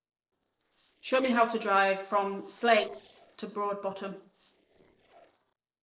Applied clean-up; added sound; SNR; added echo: neural separator model SepFormer DNS4.